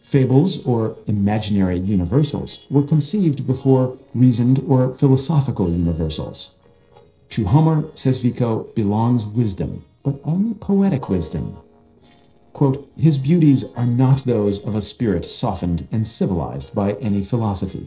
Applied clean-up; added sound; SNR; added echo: neural separator model SepFormer DNS4.